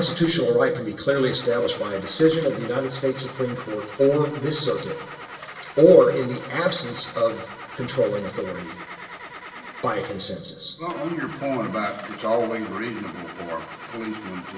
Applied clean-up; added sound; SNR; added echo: none; Engine starting / Car; 16 dB; reverberation time 0.9 s.